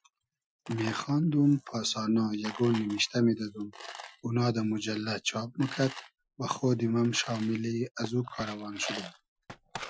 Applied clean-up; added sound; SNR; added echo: classical method Wiener filter.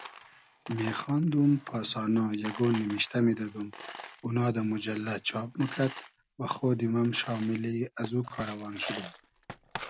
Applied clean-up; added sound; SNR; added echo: none; Coin (dropping); 15 dB; none.